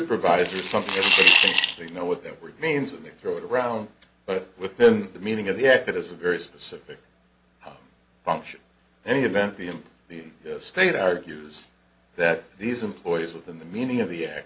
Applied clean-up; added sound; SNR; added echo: none; Coin (dropping) / Glass; -5 dB; none.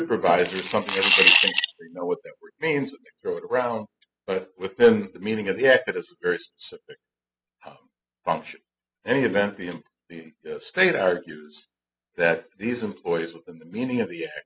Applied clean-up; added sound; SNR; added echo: classical method spectral subtraction.